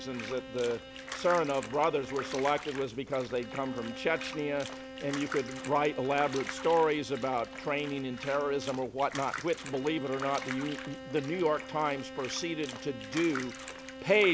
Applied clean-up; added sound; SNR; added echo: none; Bowed string instrument + Bathtub (filling or washing); 10 dB; none.